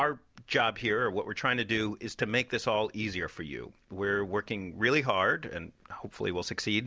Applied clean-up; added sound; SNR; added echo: none; none; none; none.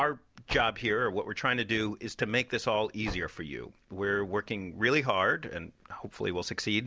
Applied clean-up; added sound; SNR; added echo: none; Car; 16 dB; none.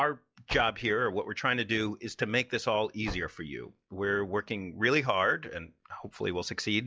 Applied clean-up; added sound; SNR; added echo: classical method log-MMSE.